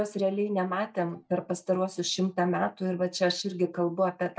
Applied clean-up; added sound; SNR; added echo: neural mask model DeepFilterNet 3.